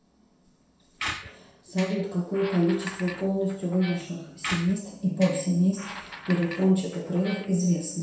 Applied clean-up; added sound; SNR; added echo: none; Squeak; 12 dB; reverberation time 0.7 s.